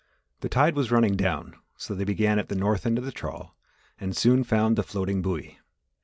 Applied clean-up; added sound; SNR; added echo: none; none; none; none.